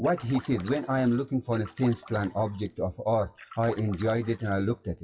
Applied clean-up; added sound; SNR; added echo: classical method WPE with log-MMSE.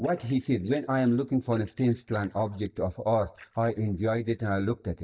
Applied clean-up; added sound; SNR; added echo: neural mask model DeepFilterNet 3.